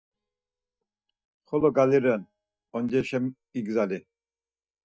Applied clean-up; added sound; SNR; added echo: neural mask model DeepFilterNet 3.